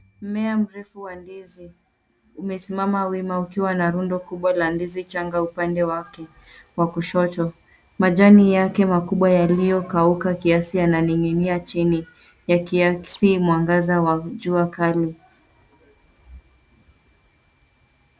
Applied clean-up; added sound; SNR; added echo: none; none; none; none.